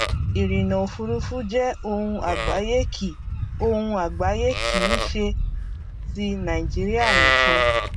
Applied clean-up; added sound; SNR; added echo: none; Livestock, farm animals, working animals; -2 dB; none.